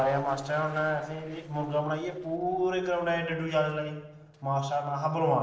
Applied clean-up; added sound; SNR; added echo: neural separator model SepFormer DNS4.